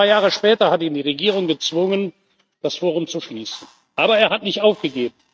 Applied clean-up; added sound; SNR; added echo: neural mask model RNNoise.